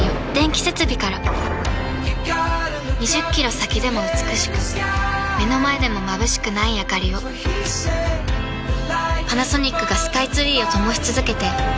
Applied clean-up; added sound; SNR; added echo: none; Thunder; 17 dB; none.